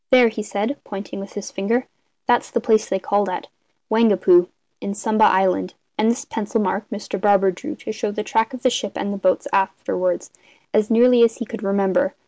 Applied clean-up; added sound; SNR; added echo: none; none; none; none.